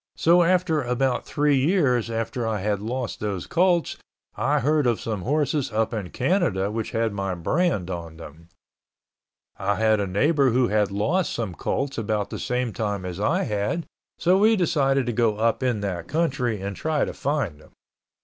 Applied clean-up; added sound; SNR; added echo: none; none; none; none.